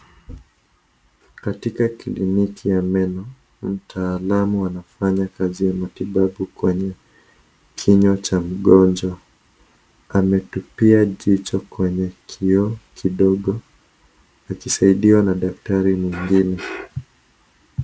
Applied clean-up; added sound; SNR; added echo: none; none; none; none.